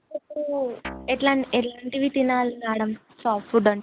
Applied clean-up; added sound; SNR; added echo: none; Guitar; 16 dB; none.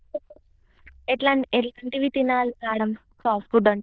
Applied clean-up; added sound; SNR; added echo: neural diffusion model UNIVERSE++.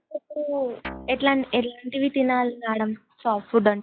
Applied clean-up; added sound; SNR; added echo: classical method log-MMSE.